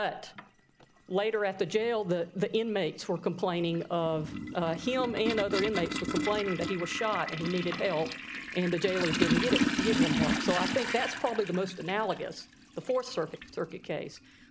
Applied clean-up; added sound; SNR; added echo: none; Toilet flush; 4 dB; none.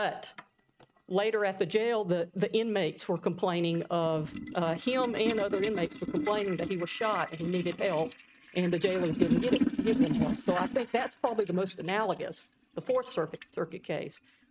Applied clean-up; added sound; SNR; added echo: neural mask model RNNoise.